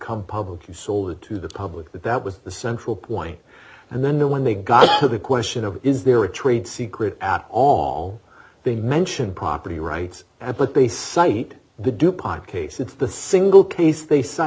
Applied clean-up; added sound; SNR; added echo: none; none; none; none.